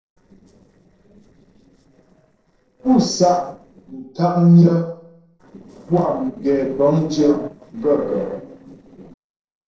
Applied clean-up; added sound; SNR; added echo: neural separator model SepFormer DNS4.